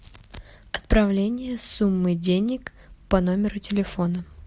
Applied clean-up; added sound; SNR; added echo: none; none; none; none.